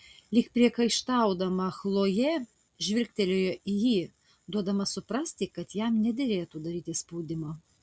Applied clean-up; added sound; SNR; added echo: none; none; none; none.